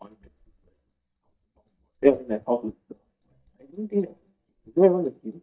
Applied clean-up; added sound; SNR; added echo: neural mask model DeepFilterNet 3.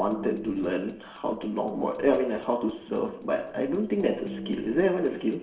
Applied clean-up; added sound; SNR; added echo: neural separator model SepFormer DNS4.